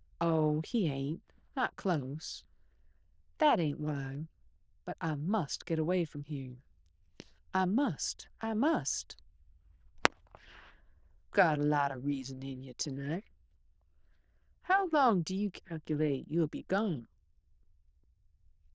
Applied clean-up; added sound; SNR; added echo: neural diffusion model UNIVERSE++.